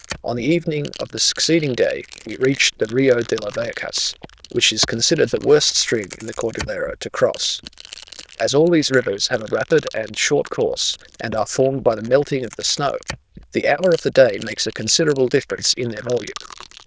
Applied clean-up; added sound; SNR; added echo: neural diffusion model UNIVERSE++.